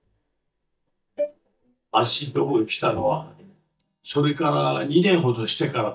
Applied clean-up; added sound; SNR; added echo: neural mask model DeepFilterNet 3.